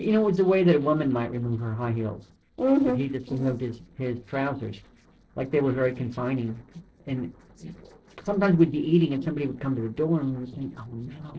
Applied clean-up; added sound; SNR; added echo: neural separator model SepFormer DNS4.